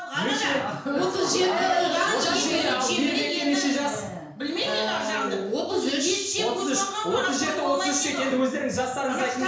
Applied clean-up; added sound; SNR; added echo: none; none; none; reverberation time 0.5 s.